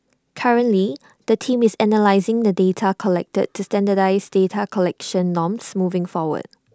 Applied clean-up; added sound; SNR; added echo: none; none; none; none.